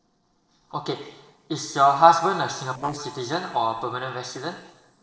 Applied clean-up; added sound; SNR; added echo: neural separator model SepFormer DNS4.